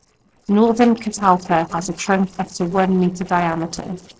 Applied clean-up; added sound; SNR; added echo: neural separator model SepFormer DNS4.